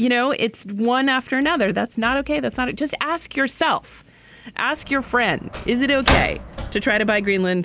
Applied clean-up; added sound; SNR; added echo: none; Slam; 6 dB; none.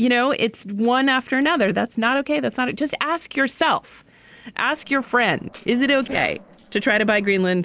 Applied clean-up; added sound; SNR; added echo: neural separator model SepFormer DNS4.